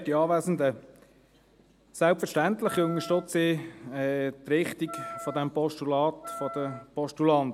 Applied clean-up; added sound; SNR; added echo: none; Wind instrument, woodwind instrument; 14 dB; none.